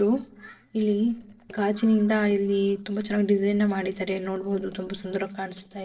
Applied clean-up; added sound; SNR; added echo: neural separator model SepFormer DNS4.